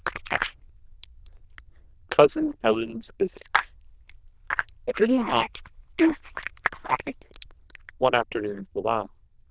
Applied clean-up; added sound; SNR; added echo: neural diffusion model UNIVERSE++.